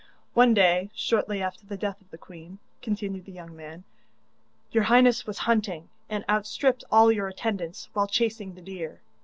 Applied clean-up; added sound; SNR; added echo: none; none; none; none.